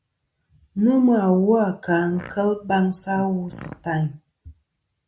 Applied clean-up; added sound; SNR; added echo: none; Fart; 19 dB; none.